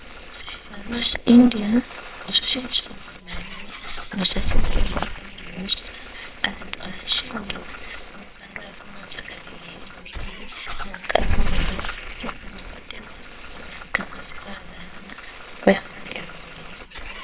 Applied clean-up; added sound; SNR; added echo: neural separator model SepFormer WHAMR!.